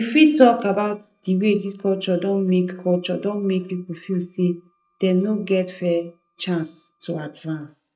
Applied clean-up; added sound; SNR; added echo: neural mask model DeepFilterNet 3.